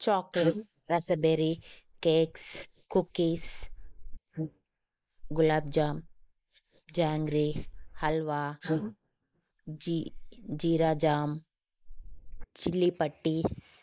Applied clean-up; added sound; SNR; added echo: neural mask model Resemble Enhance denoiser.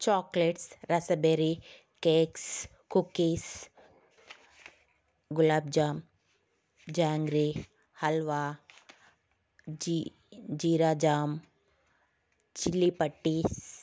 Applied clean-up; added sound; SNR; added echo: none; none; none; none.